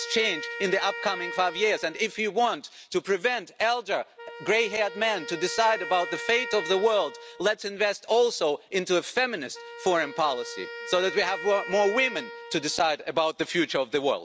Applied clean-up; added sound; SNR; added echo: none; Wind instrument, woodwind instrument; 13 dB; none.